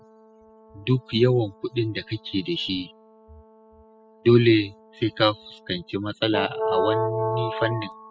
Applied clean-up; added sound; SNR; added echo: classical method spectral subtraction.